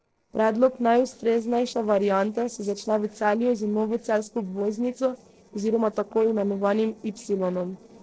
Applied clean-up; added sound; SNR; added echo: neural separator model SepFormer DNS4.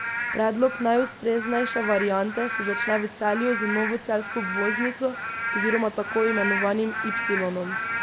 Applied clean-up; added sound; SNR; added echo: none; Rain / Frog; 4 dB; none.